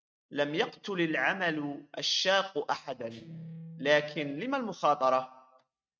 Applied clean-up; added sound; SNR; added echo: neural mask model RNNoise.